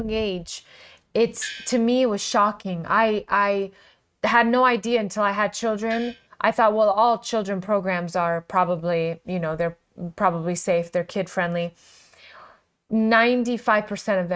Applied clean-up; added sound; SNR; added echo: neural mask model RNNoise.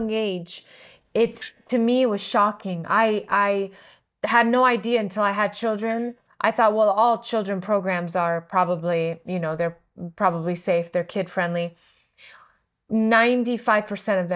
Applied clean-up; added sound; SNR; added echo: neural mask model DeepFilterNet 3.